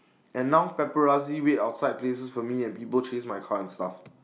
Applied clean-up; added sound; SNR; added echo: none; none; none; none.